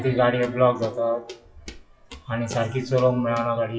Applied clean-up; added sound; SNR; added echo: classical method WPE with log-MMSE.